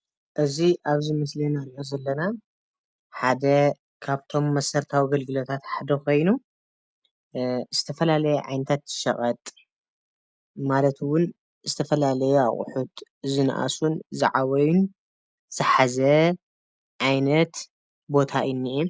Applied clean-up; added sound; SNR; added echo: none; none; none; none.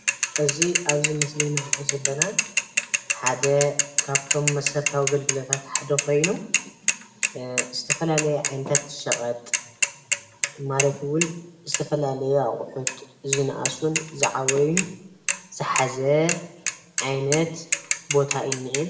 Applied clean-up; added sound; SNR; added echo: none; Mechanisms / Bicycle; 1 dB; reverberation time 0.7 s.